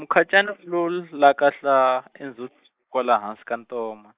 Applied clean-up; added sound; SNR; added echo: neural mask model Resemble Enhance denoiser.